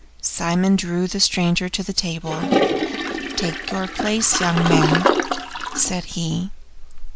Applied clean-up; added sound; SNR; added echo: none; Toilet flush; 0 dB; none.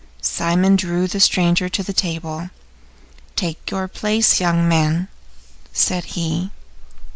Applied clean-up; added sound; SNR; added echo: none; none; none; none.